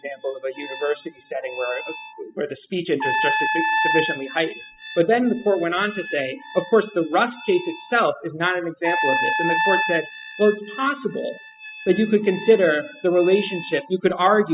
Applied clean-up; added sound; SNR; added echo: classical method spectral subtraction.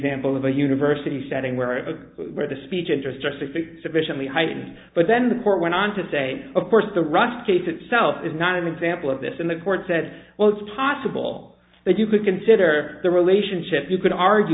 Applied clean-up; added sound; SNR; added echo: none; none; none; none.